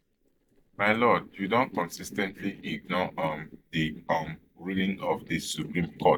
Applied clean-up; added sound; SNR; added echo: neural mask model DeepFilterNet 3.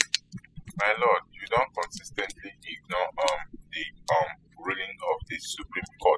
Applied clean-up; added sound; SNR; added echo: classical method spectral subtraction.